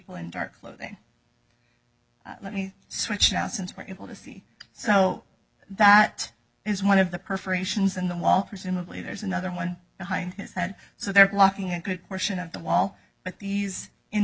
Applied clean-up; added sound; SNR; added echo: none; none; none; none.